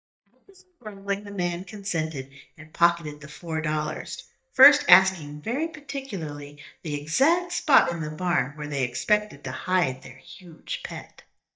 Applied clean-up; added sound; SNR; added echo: neural mask model DeepFilterNet 3.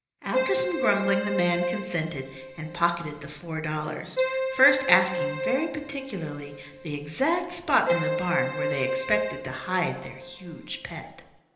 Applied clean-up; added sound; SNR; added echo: none; Keyboard (musical); 3 dB; reverberation time 1.0 s.